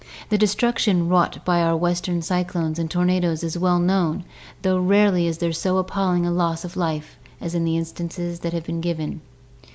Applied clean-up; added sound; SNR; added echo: none; none; none; none.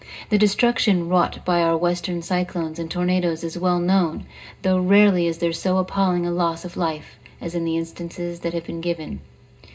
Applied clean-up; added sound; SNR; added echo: none; none; none; reverberation time 0.2 s.